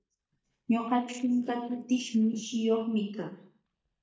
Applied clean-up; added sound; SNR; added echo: neural mask model DeepFilterNet 3.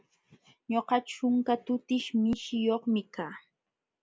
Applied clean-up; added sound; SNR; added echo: none; none; none; none.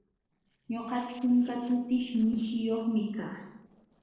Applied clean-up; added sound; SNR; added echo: neural separator model SepFormer DNS4.